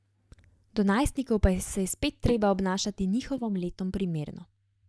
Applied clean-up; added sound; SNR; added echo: neural mask model DeepFilterNet 3.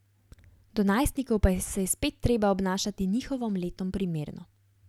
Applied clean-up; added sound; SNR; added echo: none; none; none; none.